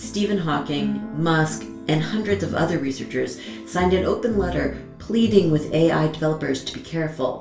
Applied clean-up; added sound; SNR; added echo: none; none; none; reverberation time 0.4 s.